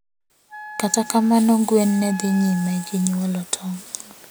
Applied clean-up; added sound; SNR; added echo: none; Wind instrument, woodwind instrument; 18 dB; none.